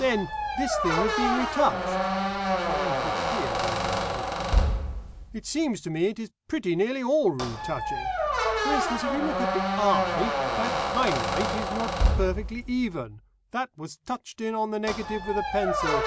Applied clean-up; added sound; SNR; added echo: none; Squeak; -2 dB; none.